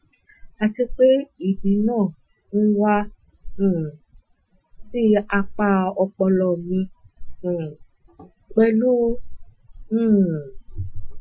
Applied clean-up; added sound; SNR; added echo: classical method Wiener filter.